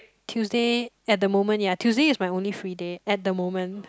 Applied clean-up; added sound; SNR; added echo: none; none; none; none.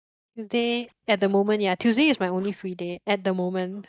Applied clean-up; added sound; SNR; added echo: neural mask model DeepFilterNet 3.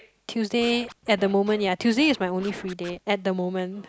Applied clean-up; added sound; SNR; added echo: none; Scratching (performance technique); 20 dB; none.